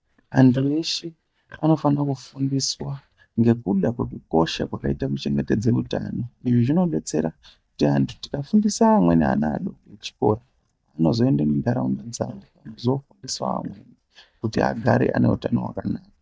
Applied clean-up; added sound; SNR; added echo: neural mask model DeepFilterNet 3.